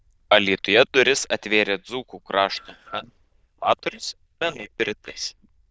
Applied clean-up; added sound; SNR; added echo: neural diffusion model UNIVERSE++.